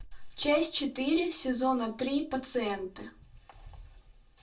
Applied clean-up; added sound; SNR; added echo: none; none; none; reverberation time 0.2 s.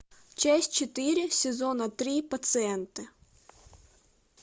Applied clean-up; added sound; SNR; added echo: none; none; none; none.